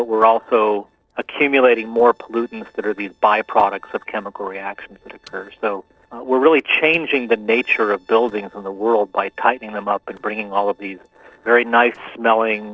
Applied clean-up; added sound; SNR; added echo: neural separator model SepFormer DNS4.